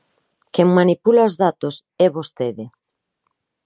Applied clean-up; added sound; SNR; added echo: none; none; none; none.